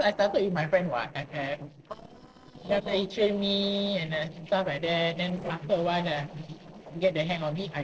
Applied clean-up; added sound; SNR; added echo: neural separator model SepFormer DNS4.